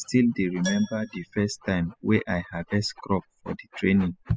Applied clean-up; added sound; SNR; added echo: classical method spectral subtraction.